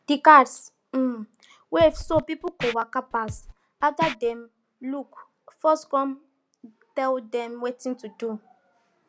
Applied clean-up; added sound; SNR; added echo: none; Scratching (performance technique); 12 dB; none.